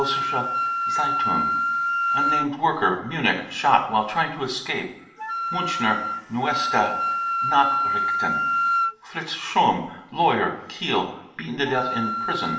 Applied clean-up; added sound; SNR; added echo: none; Wind instrument, woodwind instrument; 1 dB; reverberation time 0.8 s.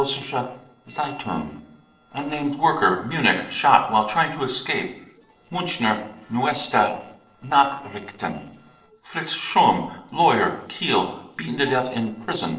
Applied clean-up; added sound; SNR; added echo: neural separator model SepFormer DNS4.